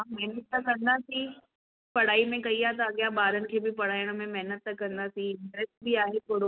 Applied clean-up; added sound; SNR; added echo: none; none; none; none.